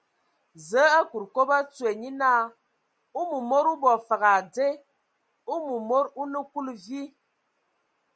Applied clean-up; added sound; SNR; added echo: none; none; none; none.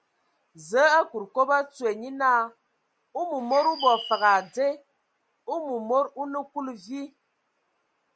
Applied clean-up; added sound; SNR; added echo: none; Bird; 12 dB; none.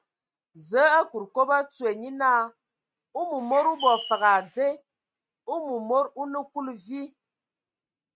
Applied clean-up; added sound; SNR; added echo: neural mask model RNNoise.